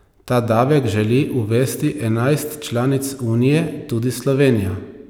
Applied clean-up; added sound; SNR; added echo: none; none; none; none.